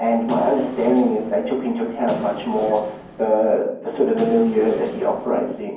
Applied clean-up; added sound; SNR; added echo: none; Engine / Mechanisms; 15 dB; reverberation time 0.9 s.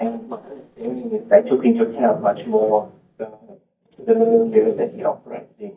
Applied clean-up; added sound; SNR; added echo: neural mask model DeepFilterNet 3.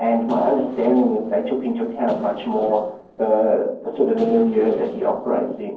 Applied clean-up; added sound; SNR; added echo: neural separator model SepFormer DNS4.